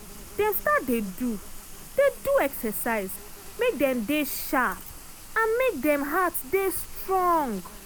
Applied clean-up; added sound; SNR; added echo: none; Rain + Insect; 15 dB; none.